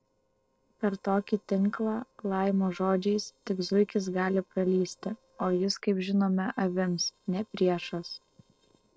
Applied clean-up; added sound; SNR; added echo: neural separator model SepFormer DNS4.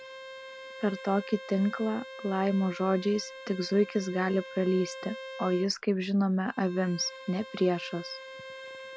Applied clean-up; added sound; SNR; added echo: none; Bowed string instrument; 14 dB; none.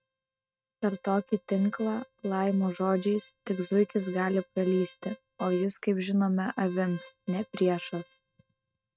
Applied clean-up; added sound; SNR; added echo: neural mask model RNNoise.